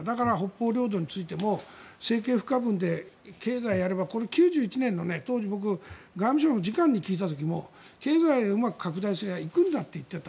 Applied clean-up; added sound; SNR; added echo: none; none; none; none.